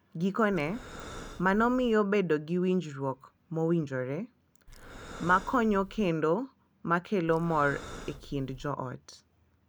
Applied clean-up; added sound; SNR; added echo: none; Breathing; 15 dB; none.